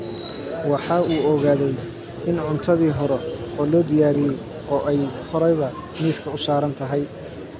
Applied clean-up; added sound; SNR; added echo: none; none; none; none.